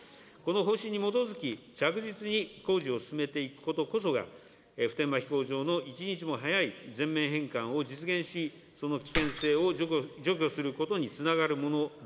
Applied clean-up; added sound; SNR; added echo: none; Keys jangling; 5 dB; none.